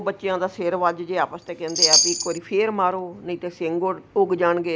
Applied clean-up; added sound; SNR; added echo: none; Chime; -2 dB; none.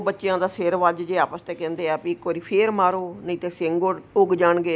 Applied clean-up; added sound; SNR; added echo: none; none; none; none.